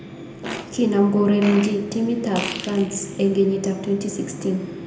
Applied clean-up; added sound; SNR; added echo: none; Fart; 13 dB; reverberation time 0.8 s.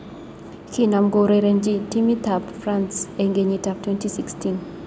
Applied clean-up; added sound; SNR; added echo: none; none; none; none.